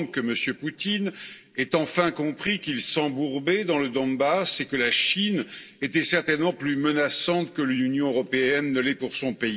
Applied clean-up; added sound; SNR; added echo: none; none; none; reverberation time 2.4 s.